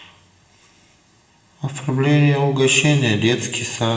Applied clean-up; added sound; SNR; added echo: none; none; none; reverberation time 1.1 s.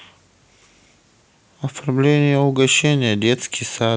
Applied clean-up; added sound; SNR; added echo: none; none; none; none.